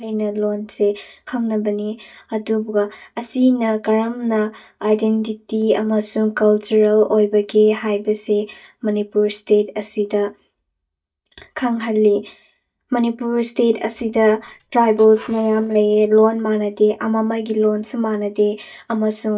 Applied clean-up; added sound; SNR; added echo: neural mask model DeepFilterNet 3.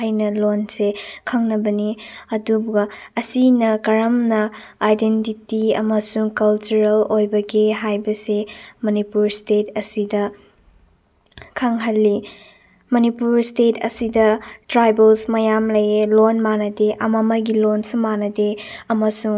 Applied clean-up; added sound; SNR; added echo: none; none; none; none.